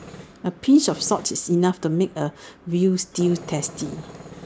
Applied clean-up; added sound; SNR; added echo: none; Tools; 20 dB; none.